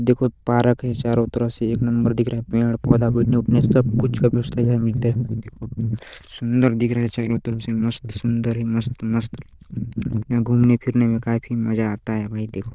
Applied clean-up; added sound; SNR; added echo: neural diffusion model UNIVERSE++.